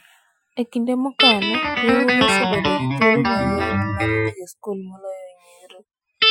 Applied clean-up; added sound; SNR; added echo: classical method Wiener filter.